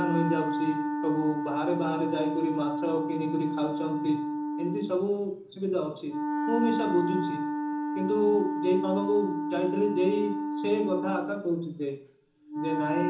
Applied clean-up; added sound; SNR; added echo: none; Wind instrument, woodwind instrument; 2 dB; reverberation time 0.6 s.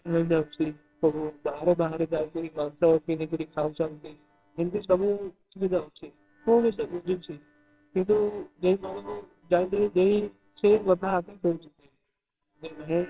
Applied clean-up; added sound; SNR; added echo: neural separator model SepFormer WHAMR!.